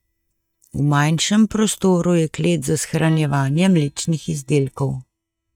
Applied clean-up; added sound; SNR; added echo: neural mask model DeepFilterNet 3.